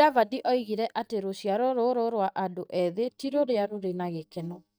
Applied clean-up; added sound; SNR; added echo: neural mask model DeepFilterNet 3.